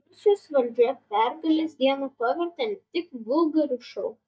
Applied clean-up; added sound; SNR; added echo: neural mask model DeepFilterNet 3.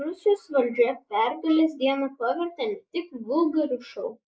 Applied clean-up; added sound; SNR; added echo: neural mask model Resemble Enhance denoiser.